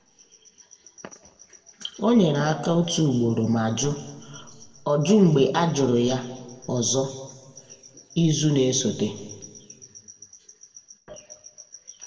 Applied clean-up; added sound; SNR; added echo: none; none; none; reverberation time 1.5 s.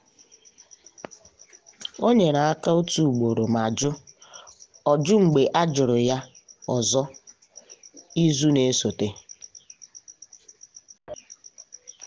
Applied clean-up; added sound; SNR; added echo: none; none; none; none.